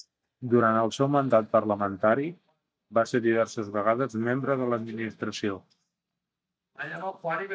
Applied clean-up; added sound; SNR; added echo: neural mask model DeepFilterNet 3.